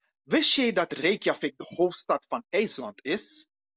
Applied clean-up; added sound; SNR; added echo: none; none; none; none.